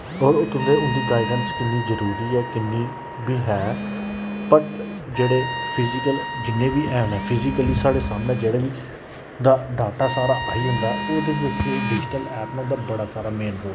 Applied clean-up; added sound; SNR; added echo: none; Trumpet; 9 dB; none.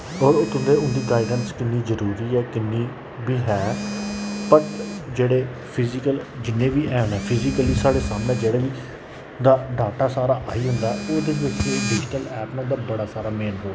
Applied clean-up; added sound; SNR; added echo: none; none; none; none.